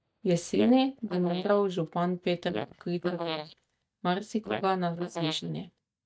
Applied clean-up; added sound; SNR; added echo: neural mask model DeepFilterNet 3.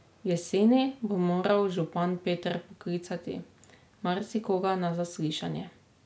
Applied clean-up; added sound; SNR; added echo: none; none; none; none.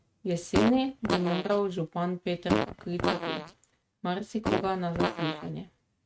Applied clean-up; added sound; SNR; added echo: neural mask model RNNoise.